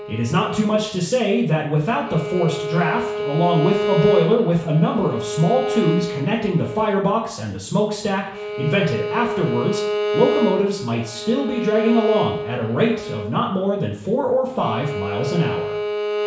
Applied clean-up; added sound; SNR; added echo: none; Bowed string instrument; 6 dB; reverberation time 0.6 s.